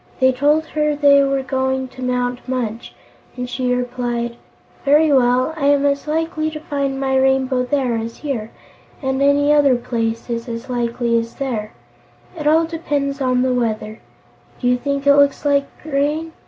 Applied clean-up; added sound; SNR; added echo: none; none; none; none.